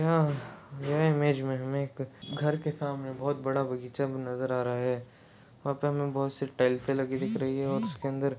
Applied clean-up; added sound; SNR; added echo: none; none; none; none.